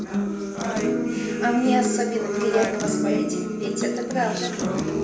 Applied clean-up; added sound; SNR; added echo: none; Acoustic guitar; -2 dB; reverberation time 0.6 s.